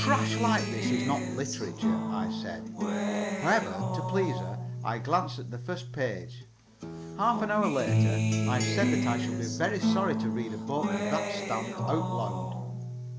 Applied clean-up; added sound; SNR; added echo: none; Acoustic guitar; -2 dB; none.